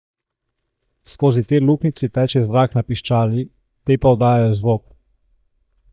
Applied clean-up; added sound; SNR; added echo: neural mask model DeepFilterNet 3.